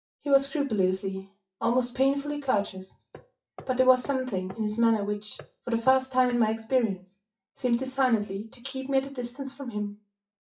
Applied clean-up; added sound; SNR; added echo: classical method WPE with log-MMSE.